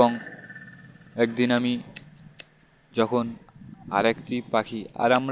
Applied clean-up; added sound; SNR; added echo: none; Scissors; 15 dB; none.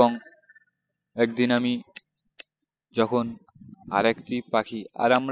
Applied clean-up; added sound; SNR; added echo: classical method spectral subtraction.